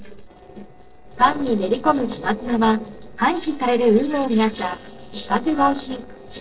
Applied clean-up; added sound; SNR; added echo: neural separator model SepFormer DNS4.